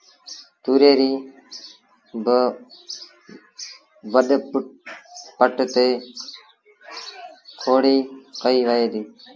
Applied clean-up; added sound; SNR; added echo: none; none; none; none.